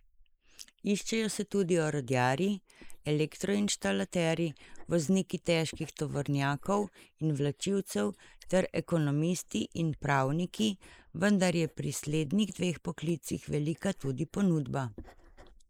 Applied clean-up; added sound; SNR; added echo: neural mask model Resemble Enhance denoiser.